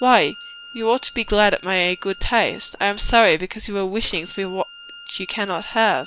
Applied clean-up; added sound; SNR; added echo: none; Bowed string instrument; 19 dB; none.